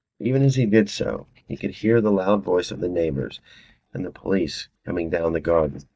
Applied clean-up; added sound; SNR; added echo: neural mask model DeepFilterNet 3.